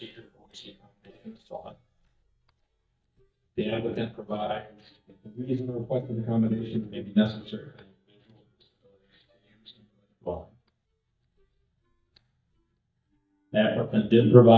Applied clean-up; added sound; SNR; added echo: neural mask model DeepFilterNet 3.